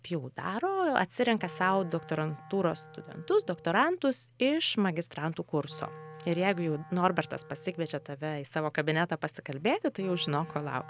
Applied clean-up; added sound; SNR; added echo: none; Wind instrument, woodwind instrument; 20 dB; none.